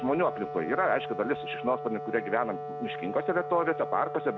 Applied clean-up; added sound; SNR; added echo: none; Wind instrument, woodwind instrument; 7 dB; none.